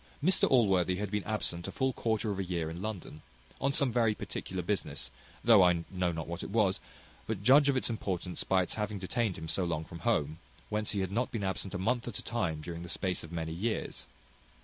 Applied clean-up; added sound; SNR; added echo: none; none; none; none.